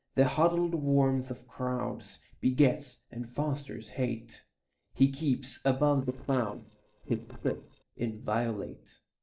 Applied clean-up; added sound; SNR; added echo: neural separator model SepFormer DNS4.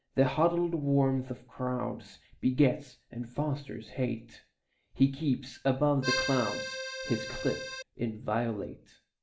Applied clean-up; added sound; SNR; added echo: none; Accordion; 4 dB; reverberation time 0.4 s.